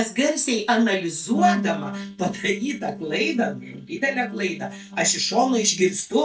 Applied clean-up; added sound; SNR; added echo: neural mask model DeepFilterNet 3.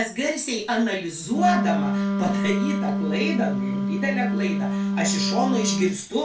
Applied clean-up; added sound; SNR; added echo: none; Wind instrument, woodwind instrument; -1 dB; reverberation time 0.2 s.